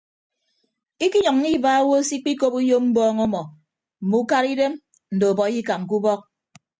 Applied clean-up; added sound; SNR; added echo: none; none; none; none.